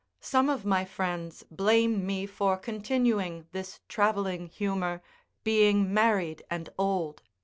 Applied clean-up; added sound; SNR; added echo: none; none; none; none.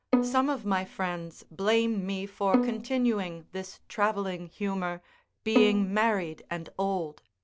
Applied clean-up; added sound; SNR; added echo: none; Bowed string instrument; 3 dB; none.